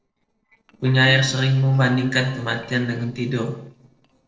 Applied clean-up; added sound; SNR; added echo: neural separator model SepFormer DNS4.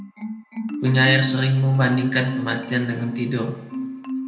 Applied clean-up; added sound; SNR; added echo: none; Marimba, xylophone; 8 dB; reverberation time 0.8 s.